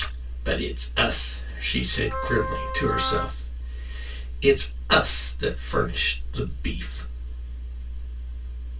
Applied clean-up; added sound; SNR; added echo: none; Wind instrument, woodwind instrument; 5 dB; reverberation time 0.2 s.